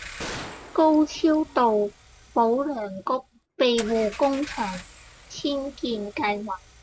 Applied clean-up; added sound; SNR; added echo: none; Gunshot, gunfire + Engine / Car; 17 dB; none.